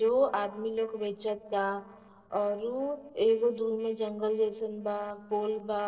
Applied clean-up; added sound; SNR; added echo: neural separator model SepFormer DNS4.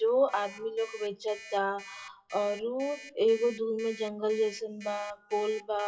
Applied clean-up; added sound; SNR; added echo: classical method WPE with log-MMSE.